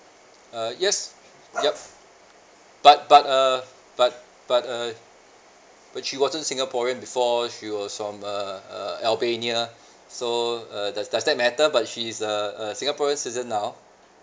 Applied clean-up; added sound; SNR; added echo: none; none; none; none.